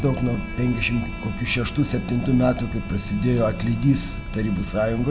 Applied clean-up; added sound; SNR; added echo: none; Bowed string instrument; 18 dB; none.